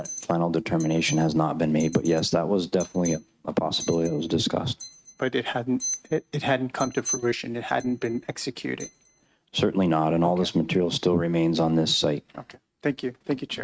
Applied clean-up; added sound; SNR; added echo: neural mask model RNNoise.